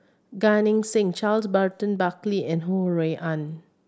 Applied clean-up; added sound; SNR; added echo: none; none; none; none.